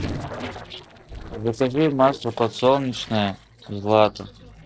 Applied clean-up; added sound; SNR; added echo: neural separator model SepFormer DNS4.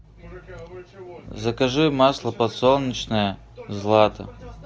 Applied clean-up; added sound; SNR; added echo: none; none; none; none.